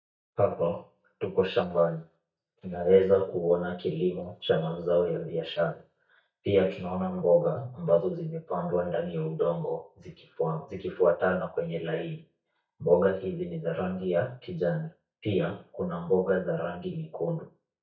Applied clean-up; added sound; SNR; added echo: neural mask model DeepFilterNet 3.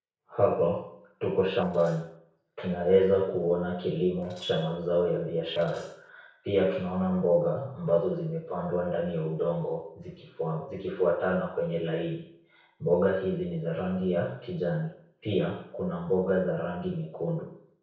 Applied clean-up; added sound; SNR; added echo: neural separator model SepFormer DNS4.